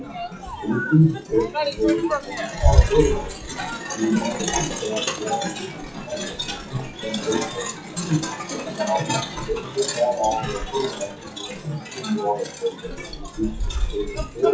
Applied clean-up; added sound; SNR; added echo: classical method WPE with log-MMSE.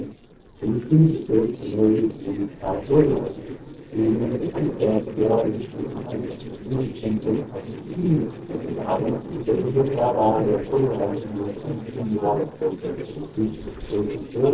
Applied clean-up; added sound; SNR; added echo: neural separator model SepFormer DNS4.